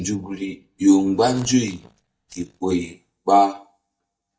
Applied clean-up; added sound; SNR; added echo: neural mask model DeepFilterNet 3.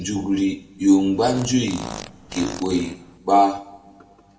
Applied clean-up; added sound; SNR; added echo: none; Fart; 15 dB; reverberation time 1.0 s.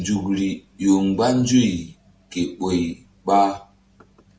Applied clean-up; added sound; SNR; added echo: none; none; none; none.